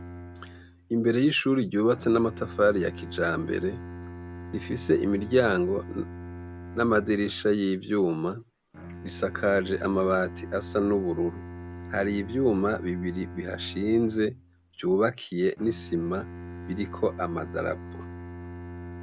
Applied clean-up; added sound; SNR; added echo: none; Bowed string instrument; 13 dB; none.